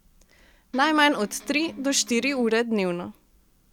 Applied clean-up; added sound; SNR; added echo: none; Electric guitar; 19 dB; none.